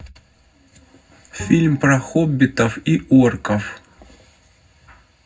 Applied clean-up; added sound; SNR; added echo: none; Bowed string instrument; 18 dB; reverberation time 0.3 s.